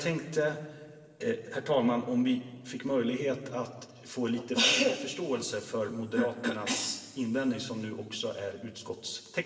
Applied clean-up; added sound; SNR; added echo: none; none; none; reverberation time 2.6 s.